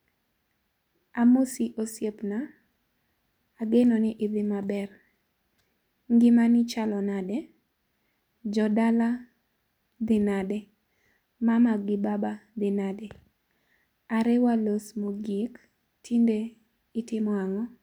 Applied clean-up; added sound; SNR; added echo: none; none; none; none.